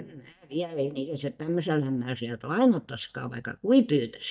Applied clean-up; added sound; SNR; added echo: neural mask model DeepFilterNet 3.